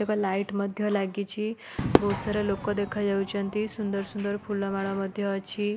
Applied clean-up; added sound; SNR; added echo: none; Crowd / Fireworks; 6 dB; none.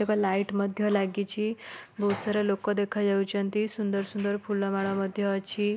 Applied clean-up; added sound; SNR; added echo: none; none; none; none.